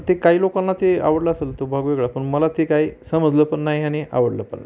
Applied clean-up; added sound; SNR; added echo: none; none; none; none.